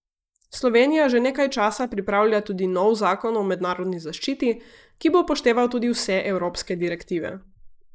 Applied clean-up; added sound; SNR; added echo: neural mask model Resemble Enhance denoiser.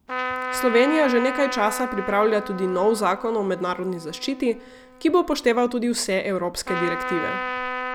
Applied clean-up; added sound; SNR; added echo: none; Trumpet; 8 dB; none.